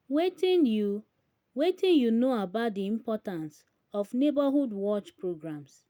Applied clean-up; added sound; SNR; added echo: none; none; none; none.